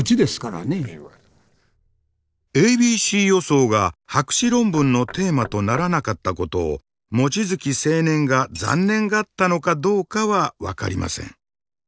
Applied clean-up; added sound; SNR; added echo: neural separator model SepFormer DNS4.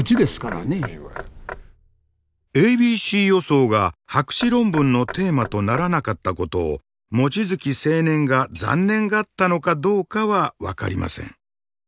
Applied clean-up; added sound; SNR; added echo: none; Coin (dropping) + Knock / Wood; 17 dB; none.